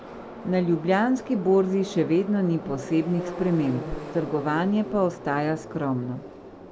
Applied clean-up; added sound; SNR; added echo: none; Subway, metro, underground; 11 dB; none.